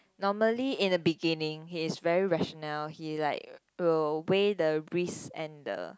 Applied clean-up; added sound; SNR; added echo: none; none; none; none.